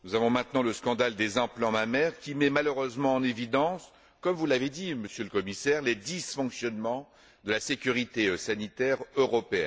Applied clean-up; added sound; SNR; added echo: none; none; none; none.